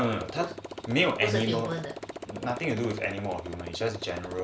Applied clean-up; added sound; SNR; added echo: none; Motorcycle; 10 dB; none.